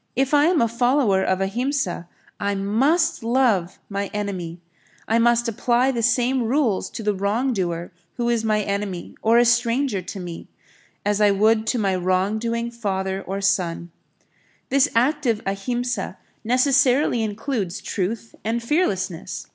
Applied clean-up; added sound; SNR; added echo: none; none; none; none.